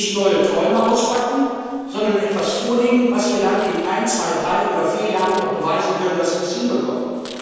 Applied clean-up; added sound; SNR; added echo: neural separator model SepFormer DNS4.